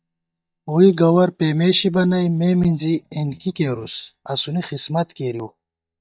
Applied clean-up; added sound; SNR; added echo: neural mask model DeepFilterNet 3.